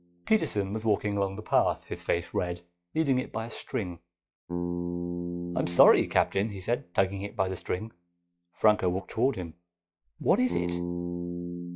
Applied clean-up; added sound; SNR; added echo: classical method log-MMSE.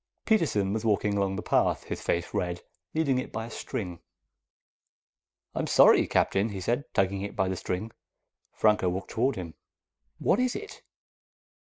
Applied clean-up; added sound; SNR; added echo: neural mask model Resemble Enhance denoiser.